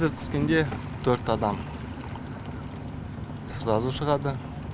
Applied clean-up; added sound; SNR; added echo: none; none; none; none.